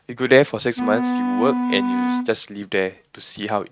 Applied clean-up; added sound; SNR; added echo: neural mask model RNNoise.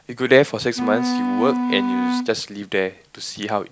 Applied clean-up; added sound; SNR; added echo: none; Wind instrument, woodwind instrument; 2 dB; none.